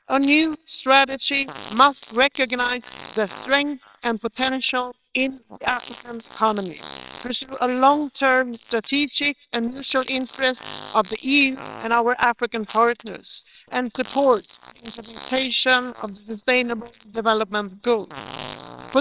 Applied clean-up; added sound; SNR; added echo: neural separator model SepFormer WHAMR!.